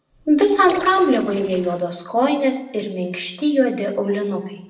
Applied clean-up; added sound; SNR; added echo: neural separator model SepFormer DNS4.